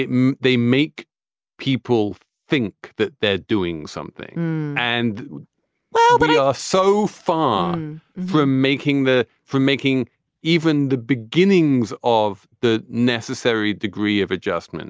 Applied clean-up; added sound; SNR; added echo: none; none; none; none.